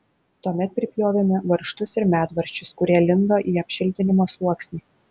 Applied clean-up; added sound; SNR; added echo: none; none; none; none.